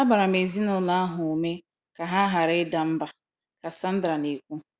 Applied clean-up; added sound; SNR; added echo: none; none; none; none.